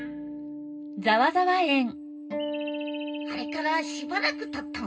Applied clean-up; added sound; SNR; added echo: none; Acoustic guitar; 6 dB; reverberation time 0.2 s.